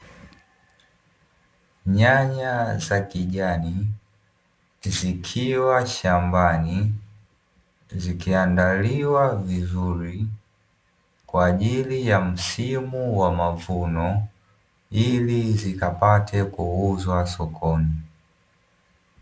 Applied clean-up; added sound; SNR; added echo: none; none; none; none.